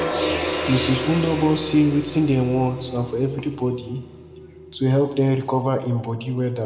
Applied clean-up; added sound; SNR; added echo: none; Gong; 8 dB; reverberation time 1.5 s.